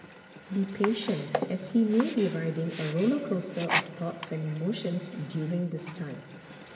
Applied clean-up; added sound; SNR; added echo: none; Sink (filling or washing); 8 dB; reverberation time 1.7 s.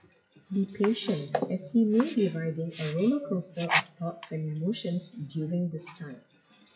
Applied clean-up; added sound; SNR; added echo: classical method WPE with log-MMSE.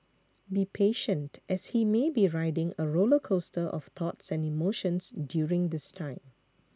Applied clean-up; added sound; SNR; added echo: none; none; none; none.